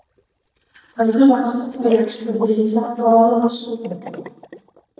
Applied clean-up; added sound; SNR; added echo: neural mask model DeepFilterNet 3.